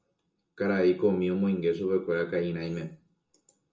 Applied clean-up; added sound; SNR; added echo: none; none; none; reverberation time 0.2 s.